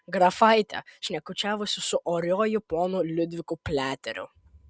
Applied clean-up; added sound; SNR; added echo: none; none; none; none.